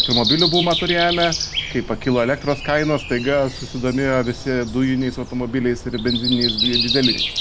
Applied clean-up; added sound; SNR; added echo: none; Breathing; 4 dB; none.